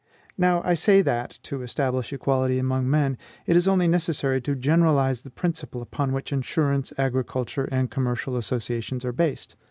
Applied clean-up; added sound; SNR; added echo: none; none; none; none.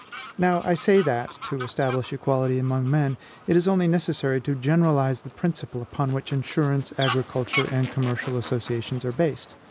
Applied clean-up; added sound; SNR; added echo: none; Fowl; 14 dB; none.